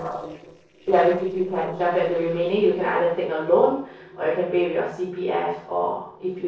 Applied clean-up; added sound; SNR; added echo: neural separator model SepFormer DNS4.